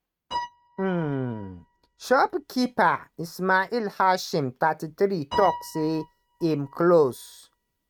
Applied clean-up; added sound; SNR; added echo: neural mask model RNNoise.